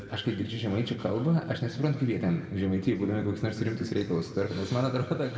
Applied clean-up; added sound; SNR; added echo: none; none; none; reverberation time 2.2 s.